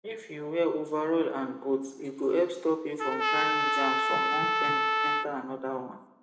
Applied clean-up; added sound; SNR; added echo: none; Trumpet; -2 dB; reverberation time 0.9 s.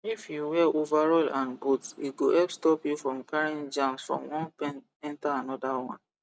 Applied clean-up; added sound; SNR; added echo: none; none; none; none.